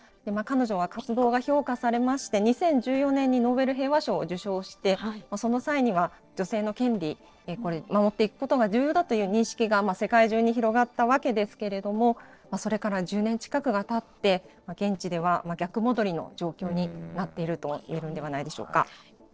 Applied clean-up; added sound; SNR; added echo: neural separator model SepFormer DNS4.